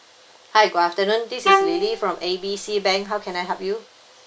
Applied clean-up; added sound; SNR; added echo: none; Bowed string instrument; 1 dB; none.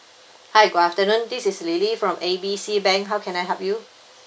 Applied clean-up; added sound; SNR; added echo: none; none; none; none.